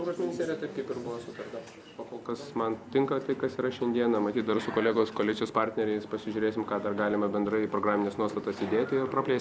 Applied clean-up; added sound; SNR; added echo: none; none; none; none.